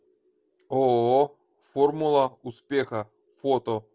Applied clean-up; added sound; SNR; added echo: none; none; none; none.